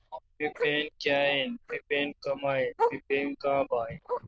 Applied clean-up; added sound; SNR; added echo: neural diffusion model UNIVERSE++.